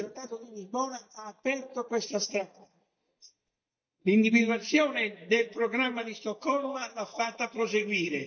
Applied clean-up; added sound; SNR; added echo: neural mask model DeepFilterNet 3.